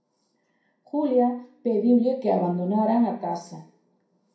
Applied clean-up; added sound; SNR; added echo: none; none; none; reverberation time 0.5 s.